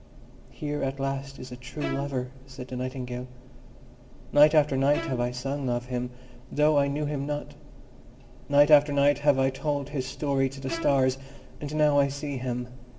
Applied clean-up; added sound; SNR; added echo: none; Bowed string instrument; 14 dB; reverberation time 1.1 s.